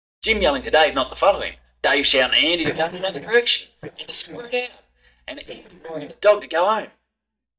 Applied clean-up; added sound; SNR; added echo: neural mask model DeepFilterNet 3.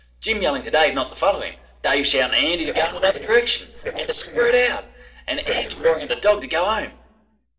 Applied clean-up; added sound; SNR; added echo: neural separator model SepFormer DNS4.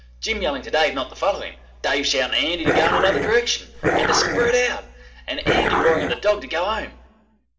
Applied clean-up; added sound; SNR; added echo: none; Dog; -1 dB; reverberation time 0.6 s.